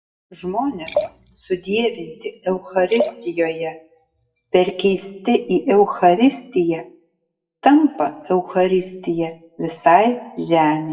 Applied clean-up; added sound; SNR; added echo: classical method WPE with log-MMSE.